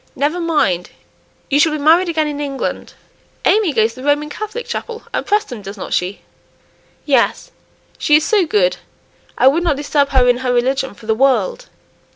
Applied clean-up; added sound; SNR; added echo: none; none; none; none.